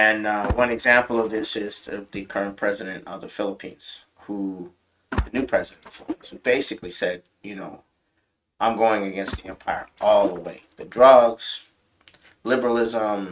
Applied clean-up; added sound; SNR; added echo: neural mask model RNNoise.